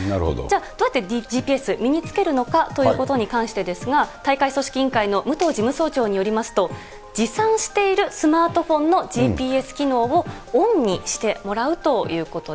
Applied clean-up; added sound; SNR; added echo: none; none; none; none.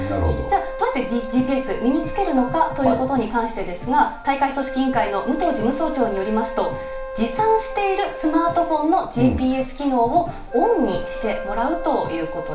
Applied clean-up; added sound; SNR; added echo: none; Wind instrument, woodwind instrument; 11 dB; reverberation time 0.4 s.